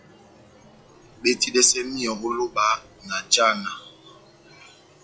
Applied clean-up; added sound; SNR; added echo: classical method log-MMSE.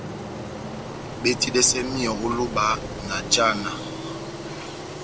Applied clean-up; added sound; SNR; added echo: none; Engine; 7 dB; none.